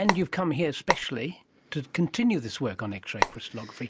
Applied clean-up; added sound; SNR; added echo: none; Telephone; -1 dB; none.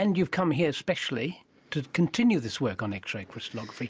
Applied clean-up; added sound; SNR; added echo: none; none; none; none.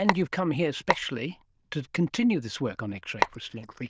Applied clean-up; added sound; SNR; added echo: neural diffusion model UNIVERSE++.